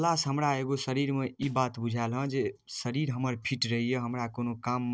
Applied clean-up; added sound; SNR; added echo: neural separator model SepFormer DNS4.